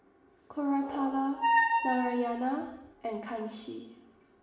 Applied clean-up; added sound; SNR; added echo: none; Squeak; -5 dB; reverberation time 0.9 s.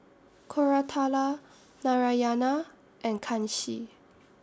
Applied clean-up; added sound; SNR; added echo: none; none; none; none.